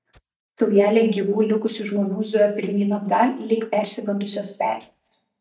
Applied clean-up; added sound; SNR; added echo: neural mask model DeepFilterNet 3.